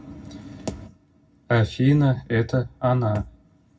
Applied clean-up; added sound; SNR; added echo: none; none; none; reverberation time 0.4 s.